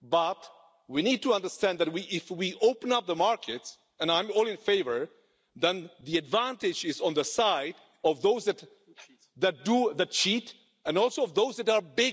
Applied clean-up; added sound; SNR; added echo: none; none; none; none.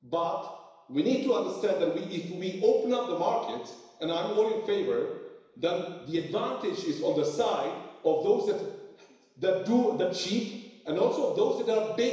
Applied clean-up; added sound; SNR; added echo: none; none; none; reverberation time 1.0 s.